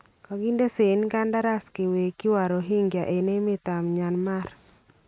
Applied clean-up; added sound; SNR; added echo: none; none; none; none.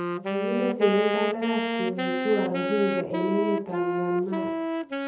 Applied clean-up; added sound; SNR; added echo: none; Wind instrument, woodwind instrument; 0 dB; reverberation time 0.7 s.